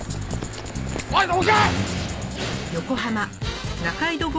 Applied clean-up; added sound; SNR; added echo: none; none; none; none.